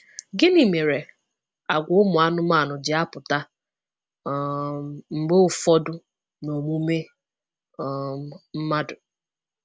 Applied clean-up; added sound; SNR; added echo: none; none; none; none.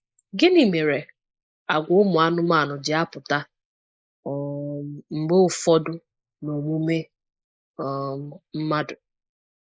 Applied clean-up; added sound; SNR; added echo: neural mask model Resemble Enhance denoiser.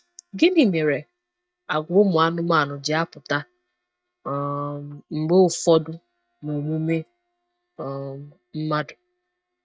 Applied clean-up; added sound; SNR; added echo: neural mask model DeepFilterNet 3.